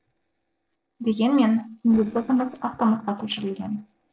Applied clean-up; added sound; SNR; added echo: neural separator model SepFormer DNS4.